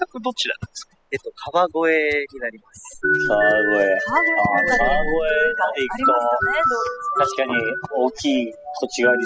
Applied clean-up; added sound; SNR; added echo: classical method spectral subtraction.